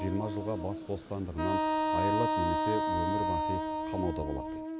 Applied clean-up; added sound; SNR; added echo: none; Wind instrument, woodwind instrument; -3 dB; none.